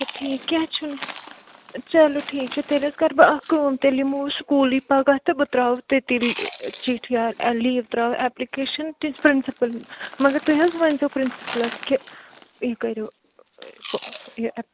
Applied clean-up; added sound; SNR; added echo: none; Chewing, mastication; 14 dB; none.